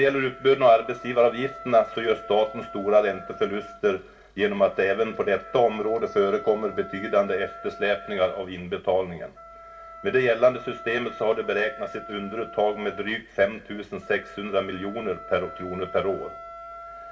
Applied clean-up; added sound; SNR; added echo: none; Wind instrument, woodwind instrument; 17 dB; reverberation time 0.2 s.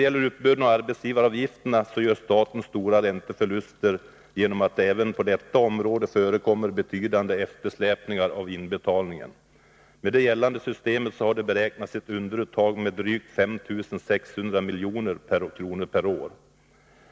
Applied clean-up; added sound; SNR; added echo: none; none; none; none.